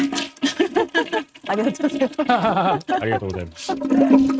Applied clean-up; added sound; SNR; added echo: neural mask model RNNoise.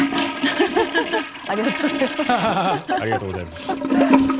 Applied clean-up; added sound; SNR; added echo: none; Toilet flush / Gurgling; 0 dB; none.